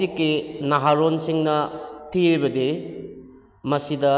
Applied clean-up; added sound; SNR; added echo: none; none; none; none.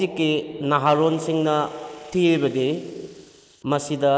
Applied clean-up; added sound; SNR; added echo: neural mask model Resemble Enhance denoiser.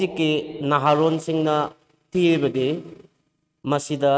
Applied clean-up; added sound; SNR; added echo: neural mask model RNNoise.